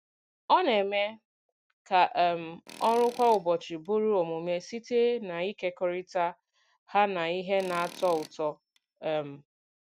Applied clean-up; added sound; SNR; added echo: none; Tools; 20 dB; none.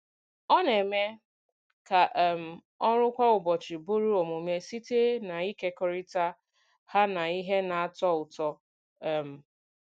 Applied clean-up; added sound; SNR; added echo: none; none; none; none.